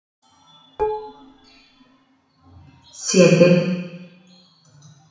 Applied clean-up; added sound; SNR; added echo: none; Dishes, pots, and pans; 7 dB; reverberation time 1.1 s.